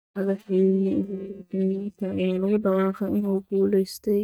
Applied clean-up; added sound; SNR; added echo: neural mask model DeepFilterNet 3.